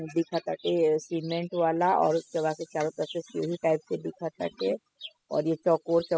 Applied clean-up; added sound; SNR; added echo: classical method spectral subtraction.